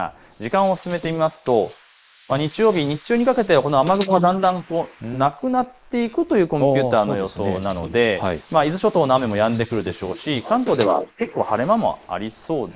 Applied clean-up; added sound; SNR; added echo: neural mask model Resemble Enhance denoiser.